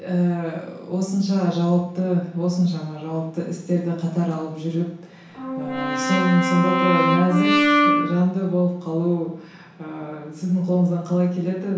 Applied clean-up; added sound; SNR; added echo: none; Brass instrument; -2 dB; reverberation time 0.7 s.